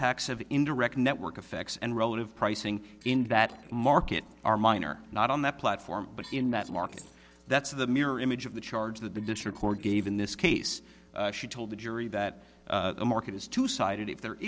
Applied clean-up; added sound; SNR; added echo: neural separator model SepFormer DNS4.